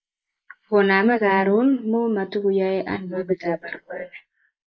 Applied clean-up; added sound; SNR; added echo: neural mask model Resemble Enhance denoiser.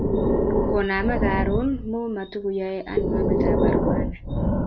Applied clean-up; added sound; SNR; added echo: none; Breathing; -5 dB; none.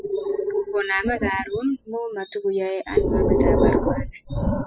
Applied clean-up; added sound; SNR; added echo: classical method spectral subtraction.